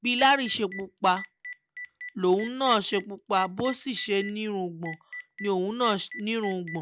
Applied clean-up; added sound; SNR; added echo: none; Telephone; 15 dB; none.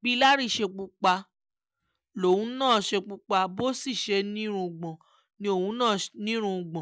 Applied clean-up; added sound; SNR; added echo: none; none; none; none.